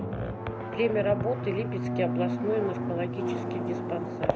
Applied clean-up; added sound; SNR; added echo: none; Drum; 1 dB; none.